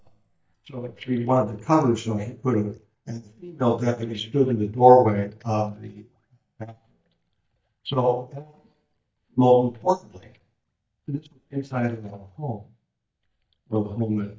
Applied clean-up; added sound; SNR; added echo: neural mask model DeepFilterNet 3.